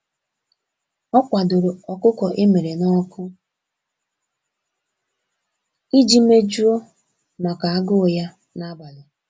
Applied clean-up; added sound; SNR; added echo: none; none; none; none.